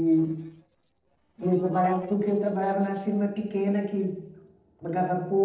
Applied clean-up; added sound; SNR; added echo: neural separator model SepFormer DNS4.